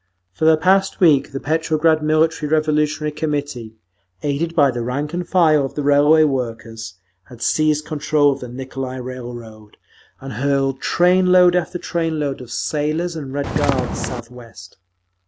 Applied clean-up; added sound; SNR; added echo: none; Walk, footsteps; 2 dB; none.